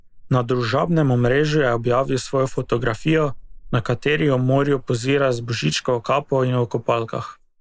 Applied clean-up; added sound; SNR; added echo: neural mask model Resemble Enhance denoiser.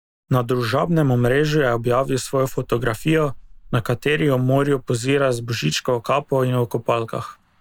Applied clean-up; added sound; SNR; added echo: neural mask model DeepFilterNet 3.